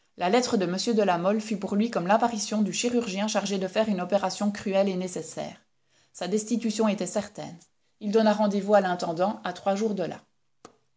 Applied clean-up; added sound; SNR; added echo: none; none; none; none.